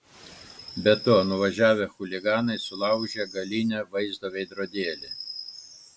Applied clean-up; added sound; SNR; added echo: none; Chirp, tweet; 15 dB; none.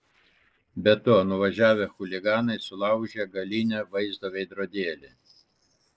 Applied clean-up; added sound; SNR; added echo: neural separator model SepFormer DNS4.